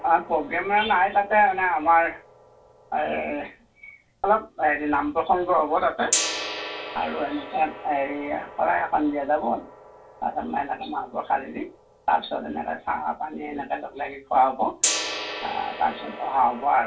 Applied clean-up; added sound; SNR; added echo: none; Gong; 10 dB; reverberation time 0.2 s.